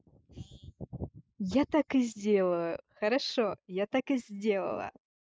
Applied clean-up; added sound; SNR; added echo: neural mask model Resemble Enhance denoiser.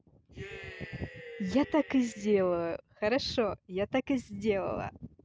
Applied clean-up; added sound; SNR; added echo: none; Cheering; 16 dB; none.